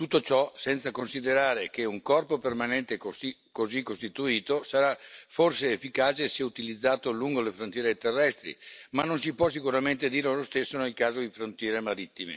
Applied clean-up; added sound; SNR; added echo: none; none; none; none.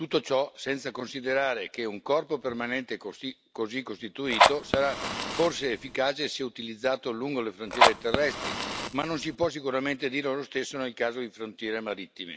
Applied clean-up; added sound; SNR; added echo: none; Fire; -3 dB; none.